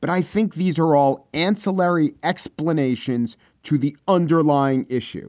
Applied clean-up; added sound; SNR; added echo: none; none; none; none.